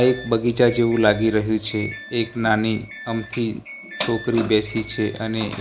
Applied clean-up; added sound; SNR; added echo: none; Doorbell; 14 dB; none.